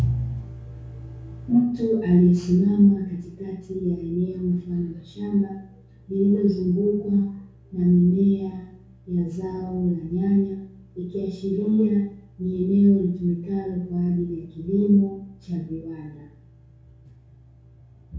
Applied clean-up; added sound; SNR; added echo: none; none; none; reverberation time 0.6 s.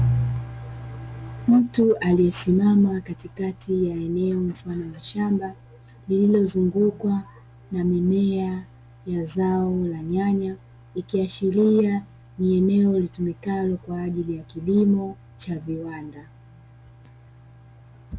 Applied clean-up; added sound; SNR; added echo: none; none; none; none.